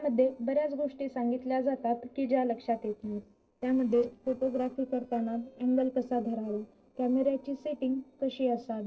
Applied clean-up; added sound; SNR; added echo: neural separator model SepFormer DNS4.